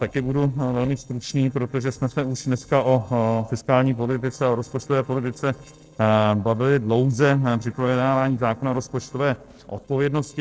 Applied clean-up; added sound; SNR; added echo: neural separator model SepFormer DNS4.